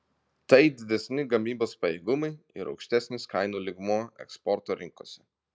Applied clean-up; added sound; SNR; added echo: none; none; none; none.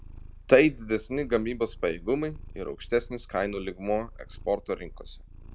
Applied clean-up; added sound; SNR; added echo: none; Purr; 15 dB; none.